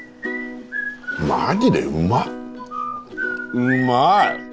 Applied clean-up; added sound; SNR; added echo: none; none; none; none.